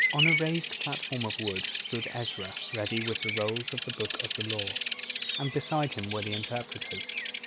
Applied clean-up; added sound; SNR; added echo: none; Bird vocalization, bird call, bird song; -3 dB; none.